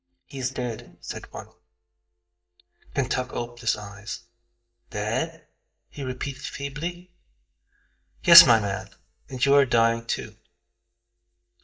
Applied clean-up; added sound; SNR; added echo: neural mask model DeepFilterNet 3.